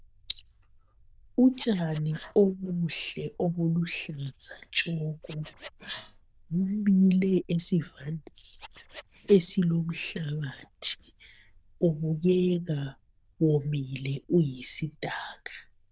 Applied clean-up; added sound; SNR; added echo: neural diffusion model UNIVERSE++.